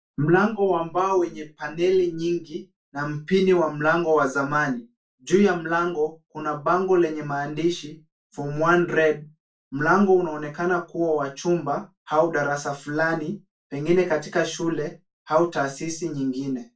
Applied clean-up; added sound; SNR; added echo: none; none; none; reverberation time 0.2 s.